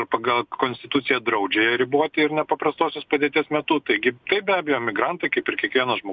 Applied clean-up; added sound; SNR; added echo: none; none; none; none.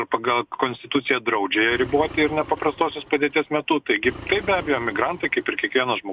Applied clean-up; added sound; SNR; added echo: none; Engine; 17 dB; none.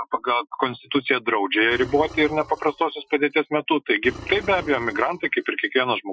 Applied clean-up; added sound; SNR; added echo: classical method Wiener filter.